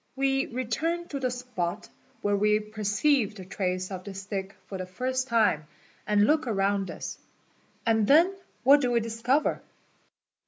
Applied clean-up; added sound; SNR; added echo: none; none; none; none.